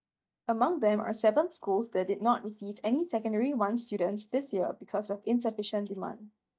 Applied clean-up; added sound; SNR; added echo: neural mask model DeepFilterNet 3.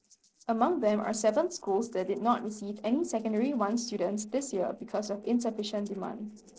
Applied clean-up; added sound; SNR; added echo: neural separator model SepFormer DNS4.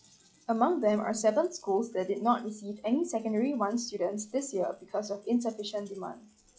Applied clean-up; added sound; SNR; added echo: classical method log-MMSE.